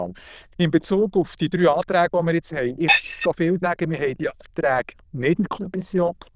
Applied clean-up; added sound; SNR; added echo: neural diffusion model UNIVERSE++.